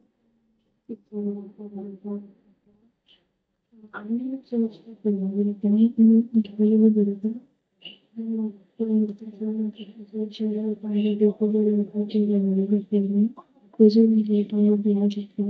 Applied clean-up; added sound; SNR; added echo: neural mask model DeepFilterNet 3.